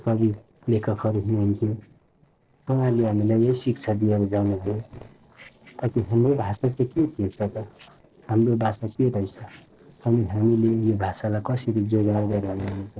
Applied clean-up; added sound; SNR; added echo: neural separator model SepFormer DNS4.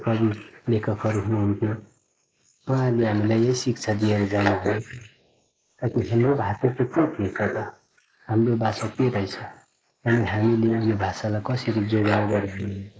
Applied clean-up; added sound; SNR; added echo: neural mask model Resemble Enhance denoiser.